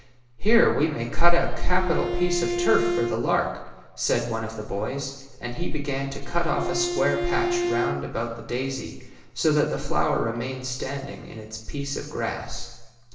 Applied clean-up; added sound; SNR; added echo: none; Bowed string instrument; 7 dB; reverberation time 0.9 s.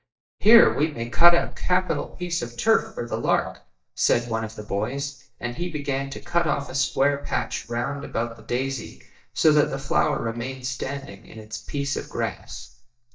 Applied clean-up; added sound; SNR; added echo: neural mask model DeepFilterNet 3.